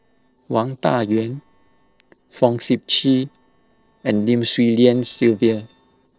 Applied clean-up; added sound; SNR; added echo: neural separator model SepFormer DNS4.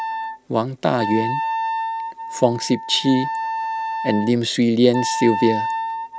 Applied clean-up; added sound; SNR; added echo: none; Wind instrument, woodwind instrument; 5 dB; none.